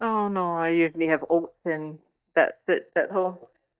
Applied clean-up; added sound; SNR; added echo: neural mask model DeepFilterNet 3.